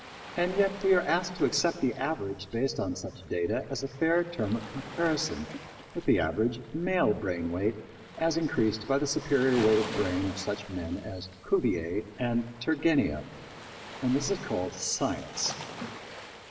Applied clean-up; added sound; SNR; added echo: none; Waves, surf; 14 dB; reverberation time 2.4 s.